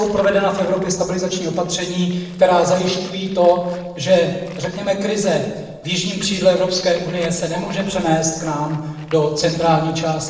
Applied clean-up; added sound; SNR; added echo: neural separator model SepFormer DNS4.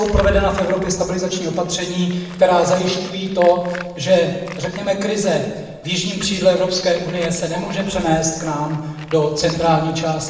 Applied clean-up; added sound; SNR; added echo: none; Tools; 20 dB; reverberation time 1.1 s.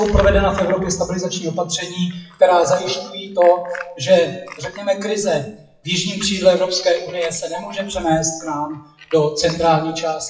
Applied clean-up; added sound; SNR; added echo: classical method WPE with log-MMSE.